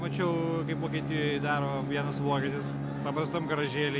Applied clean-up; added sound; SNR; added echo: none; Bowed string instrument; 3 dB; none.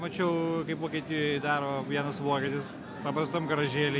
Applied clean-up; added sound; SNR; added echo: none; none; none; none.